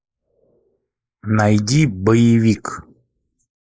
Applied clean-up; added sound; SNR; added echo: neural mask model Resemble Enhance denoiser.